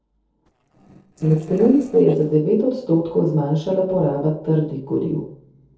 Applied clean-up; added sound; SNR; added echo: neural separator model SepFormer DNS4.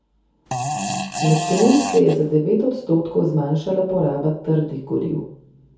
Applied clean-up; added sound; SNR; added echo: none; Fart; 5 dB; reverberation time 0.6 s.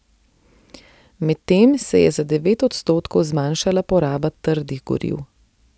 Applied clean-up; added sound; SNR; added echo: none; none; none; none.